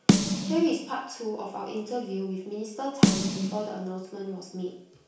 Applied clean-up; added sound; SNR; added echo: none; Snare drum; -4 dB; reverberation time 0.6 s.